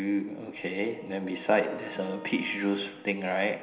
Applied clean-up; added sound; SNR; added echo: none; Wind instrument, woodwind instrument; 18 dB; reverberation time 0.9 s.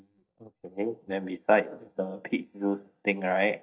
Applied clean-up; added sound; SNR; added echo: neural mask model DeepFilterNet 3.